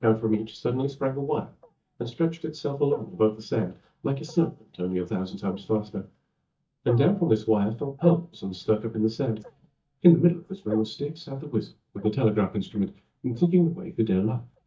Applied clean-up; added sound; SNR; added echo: neural mask model DeepFilterNet 3.